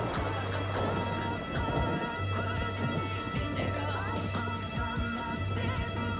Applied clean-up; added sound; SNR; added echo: none; Bowed string instrument + Thunder; 1 dB; none.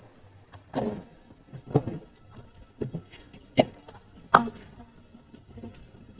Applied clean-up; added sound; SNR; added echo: neural mask model DeepFilterNet 3.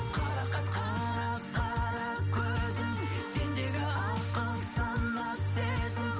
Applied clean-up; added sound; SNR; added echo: none; none; none; none.